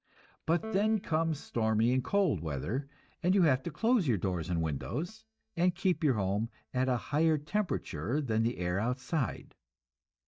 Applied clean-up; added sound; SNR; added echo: neural mask model DeepFilterNet 3.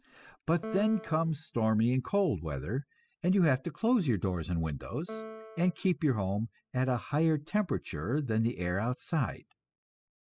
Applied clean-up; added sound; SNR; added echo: classical method spectral subtraction.